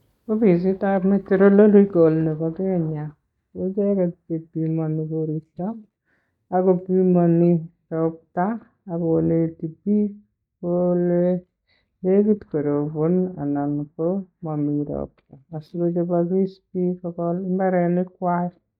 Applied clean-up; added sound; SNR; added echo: neural mask model DeepFilterNet 3.